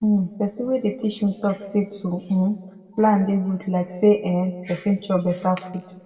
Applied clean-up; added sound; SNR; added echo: none; none; none; reverberation time 1.3 s.